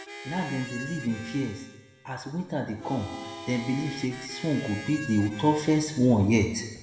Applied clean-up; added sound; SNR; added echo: none; Harmonica; 14 dB; reverberation time 0.9 s.